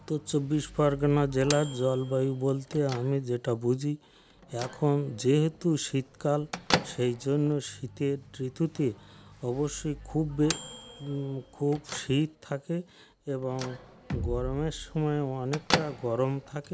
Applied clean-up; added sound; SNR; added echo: none; Microwave oven / Bell + Bass drum; 10 dB; none.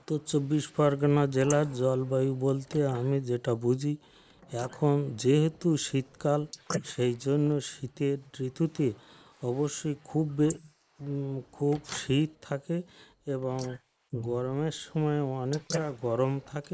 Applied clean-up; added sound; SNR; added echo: neural mask model Resemble Enhance denoiser.